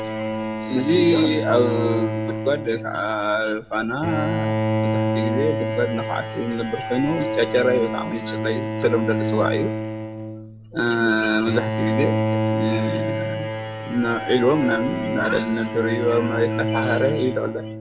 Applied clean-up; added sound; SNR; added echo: none; Bowed string instrument; 2 dB; reverberation time 0.7 s.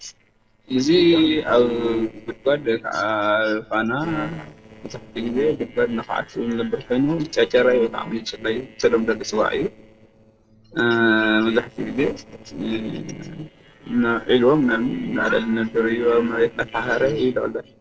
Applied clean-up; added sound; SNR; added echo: neural separator model SepFormer DNS4.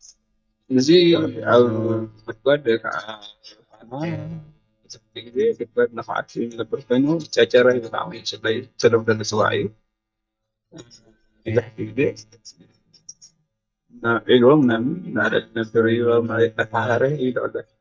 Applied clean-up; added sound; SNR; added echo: neural mask model DeepFilterNet 3.